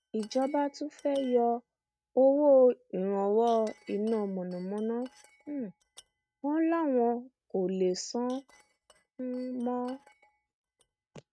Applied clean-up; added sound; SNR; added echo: neural mask model RNNoise.